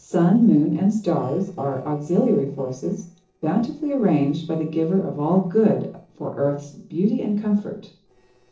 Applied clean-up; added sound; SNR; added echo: neural separator model SepFormer DNS4.